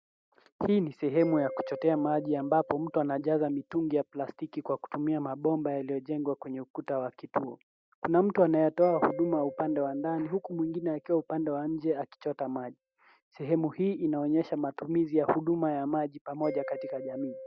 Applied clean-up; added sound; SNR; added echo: neural mask model RNNoise.